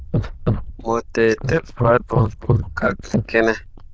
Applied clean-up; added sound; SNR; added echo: neural diffusion model UNIVERSE++.